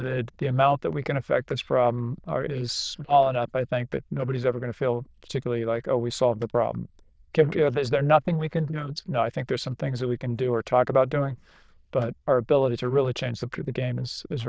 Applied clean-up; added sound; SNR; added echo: neural diffusion model UNIVERSE++.